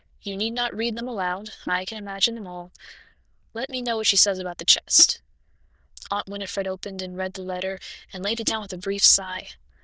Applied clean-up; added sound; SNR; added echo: neural diffusion model UNIVERSE++.